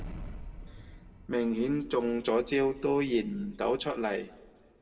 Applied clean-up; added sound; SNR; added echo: none; Explosion; 15 dB; reverberation time 1.3 s.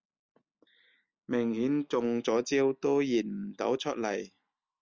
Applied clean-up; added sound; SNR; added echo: none; none; none; none.